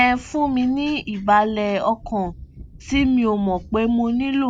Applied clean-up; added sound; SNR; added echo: none; Thunder; 18 dB; none.